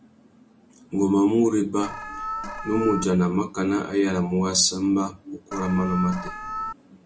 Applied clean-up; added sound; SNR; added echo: none; Alarm; 8 dB; none.